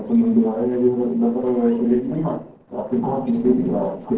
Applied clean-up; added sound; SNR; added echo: neural separator model SepFormer DNS4.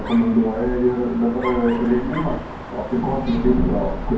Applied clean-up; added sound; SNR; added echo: none; Dog; 8 dB; reverberation time 0.9 s.